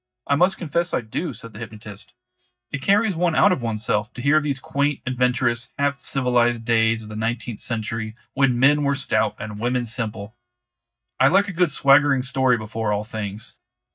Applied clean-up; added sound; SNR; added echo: neural mask model DeepFilterNet 3.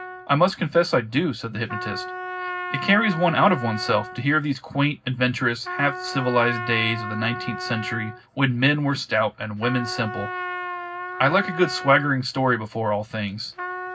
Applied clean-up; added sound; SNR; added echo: none; Trumpet; 10 dB; reverberation time 0.4 s.